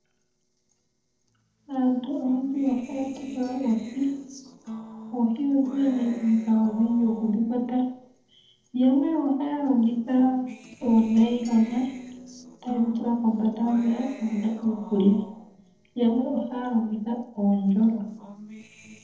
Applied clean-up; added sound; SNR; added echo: neural separator model SepFormer DNS4.